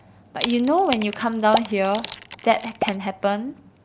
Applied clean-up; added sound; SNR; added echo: none; Explosion + Wood; 8 dB; none.